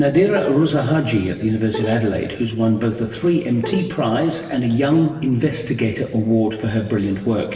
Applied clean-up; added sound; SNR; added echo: none; Bowed string instrument; 13 dB; reverberation time 1.4 s.